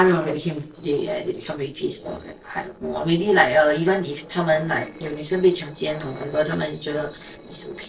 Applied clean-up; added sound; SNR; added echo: neural separator model SepFormer DNS4.